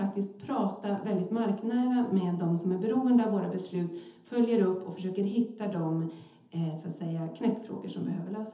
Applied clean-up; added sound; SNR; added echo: none; none; none; reverberation time 0.8 s.